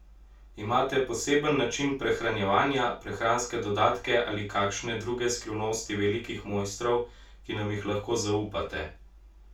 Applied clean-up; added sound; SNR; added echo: none; none; none; reverberation time 0.2 s.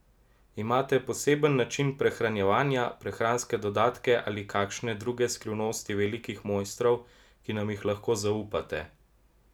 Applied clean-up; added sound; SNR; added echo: none; none; none; none.